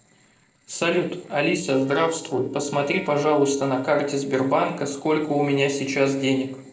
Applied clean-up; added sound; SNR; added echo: neural separator model SepFormer DNS4.